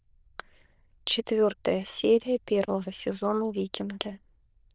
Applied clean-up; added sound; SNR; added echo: neural diffusion model UNIVERSE++.